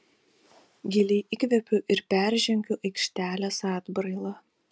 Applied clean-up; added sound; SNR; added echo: none; none; none; none.